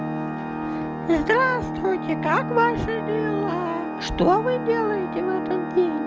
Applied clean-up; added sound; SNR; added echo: none; Organ; 4 dB; none.